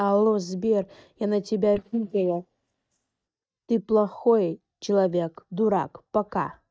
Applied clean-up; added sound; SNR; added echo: neural mask model DeepFilterNet 3.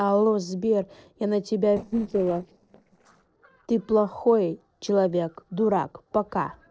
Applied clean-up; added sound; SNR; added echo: neural separator model SepFormer DNS4.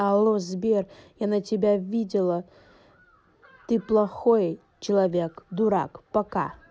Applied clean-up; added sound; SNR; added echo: none; none; none; none.